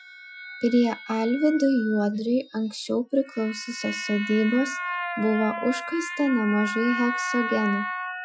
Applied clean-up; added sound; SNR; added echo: classical method Wiener filter.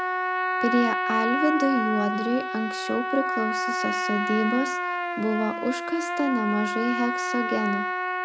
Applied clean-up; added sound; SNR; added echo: none; Trumpet; 0 dB; none.